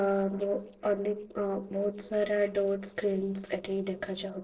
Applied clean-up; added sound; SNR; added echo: neural separator model SepFormer DNS4.